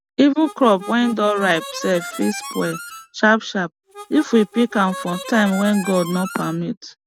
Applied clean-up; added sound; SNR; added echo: none; Harmonica; 14 dB; none.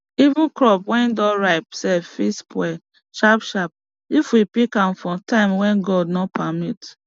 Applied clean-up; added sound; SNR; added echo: none; none; none; none.